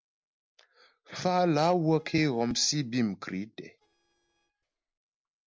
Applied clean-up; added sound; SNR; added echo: neural separator model SepFormer DNS4.